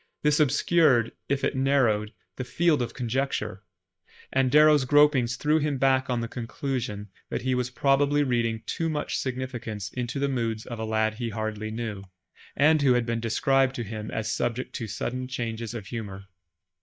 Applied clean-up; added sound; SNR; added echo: neural mask model DeepFilterNet 3.